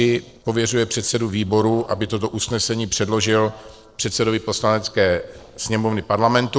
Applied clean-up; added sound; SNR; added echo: neural separator model SepFormer DNS4.